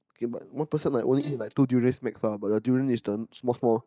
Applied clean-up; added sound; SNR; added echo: neural mask model DeepFilterNet 3.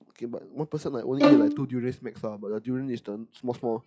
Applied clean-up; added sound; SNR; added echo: classical method log-MMSE.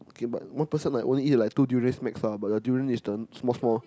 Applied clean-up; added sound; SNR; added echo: none; none; none; none.